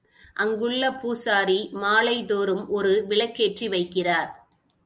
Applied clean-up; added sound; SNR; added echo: none; none; none; none.